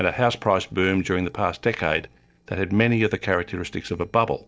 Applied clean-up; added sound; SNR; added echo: neural separator model SepFormer DNS4.